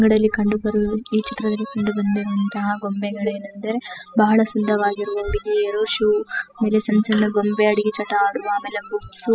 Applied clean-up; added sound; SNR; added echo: classical method spectral subtraction.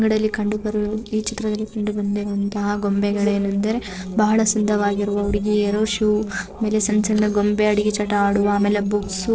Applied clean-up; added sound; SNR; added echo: neural separator model SepFormer DNS4.